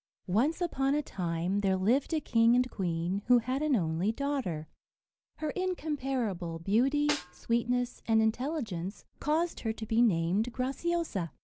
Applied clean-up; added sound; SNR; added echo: none; Snare drum; 13 dB; none.